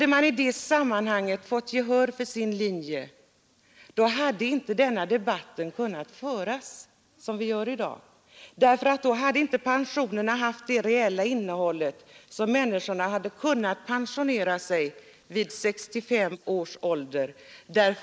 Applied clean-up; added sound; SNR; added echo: neural mask model Resemble Enhance denoiser.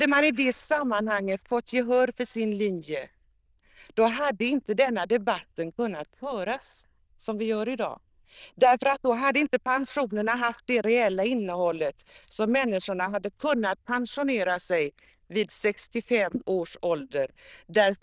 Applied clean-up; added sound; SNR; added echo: neural diffusion model UNIVERSE++.